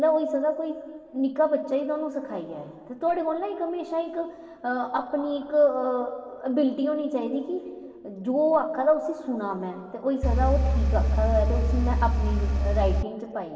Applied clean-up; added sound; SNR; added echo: none; Engine; -4 dB; reverberation time 2.1 s.